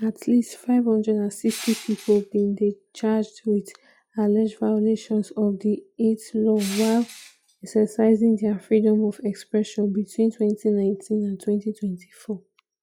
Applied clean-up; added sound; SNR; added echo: classical method log-MMSE.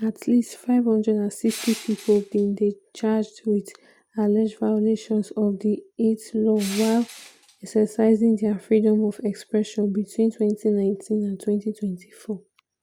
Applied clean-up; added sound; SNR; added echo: none; Crushing; 17 dB; none.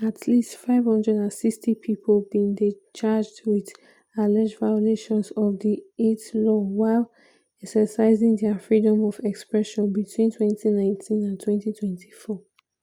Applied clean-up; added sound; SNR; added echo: none; none; none; none.